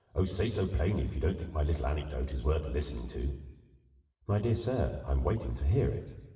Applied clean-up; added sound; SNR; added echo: none; none; none; reverberation time 1.2 s.